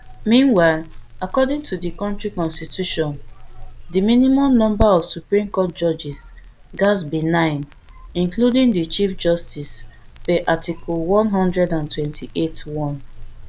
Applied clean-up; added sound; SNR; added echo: none; Crackle; 13 dB; none.